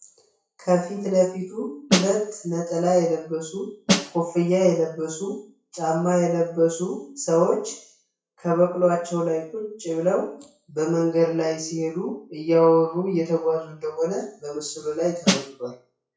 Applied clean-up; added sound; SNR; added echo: classical method WPE with log-MMSE.